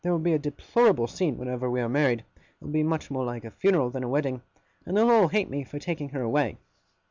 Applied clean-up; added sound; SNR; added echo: none; none; none; none.